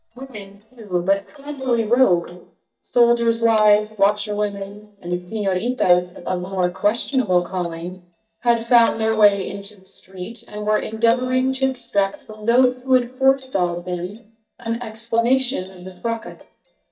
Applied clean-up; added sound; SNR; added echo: neural mask model DeepFilterNet 3.